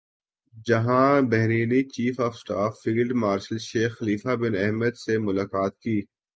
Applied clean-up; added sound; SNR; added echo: none; none; none; none.